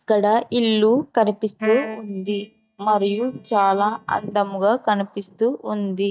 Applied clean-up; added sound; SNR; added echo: neural mask model DeepFilterNet 3.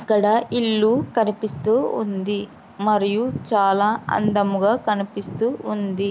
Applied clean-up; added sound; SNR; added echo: none; none; none; none.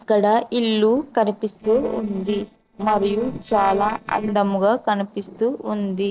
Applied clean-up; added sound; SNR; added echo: neural separator model SepFormer DNS4.